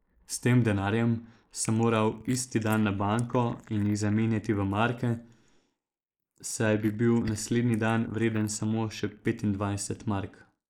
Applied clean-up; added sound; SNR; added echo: neural mask model Resemble Enhance denoiser.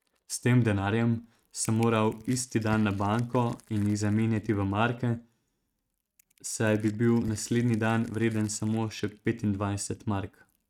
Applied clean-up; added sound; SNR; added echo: neural mask model RNNoise.